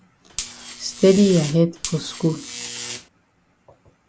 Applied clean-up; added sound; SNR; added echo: none; Buzz; 11 dB; none.